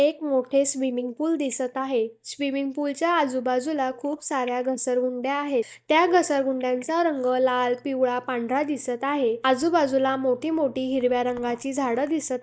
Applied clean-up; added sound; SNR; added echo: neural mask model DeepFilterNet 3.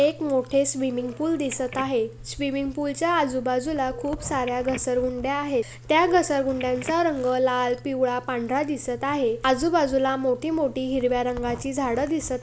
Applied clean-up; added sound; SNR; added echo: none; Telephone + Zipper (clothing); 16 dB; none.